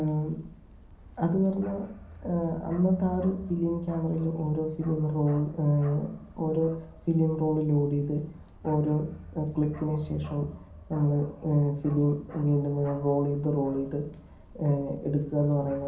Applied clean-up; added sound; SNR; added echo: none; Bark; 19 dB; reverberation time 0.6 s.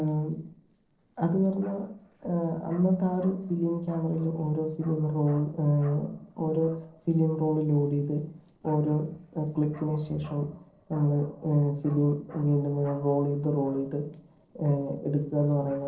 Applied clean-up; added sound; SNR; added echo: neural separator model SepFormer DNS4.